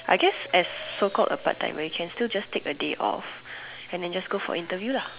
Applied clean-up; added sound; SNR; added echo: none; Marimba, xylophone + Camera; 19 dB; none.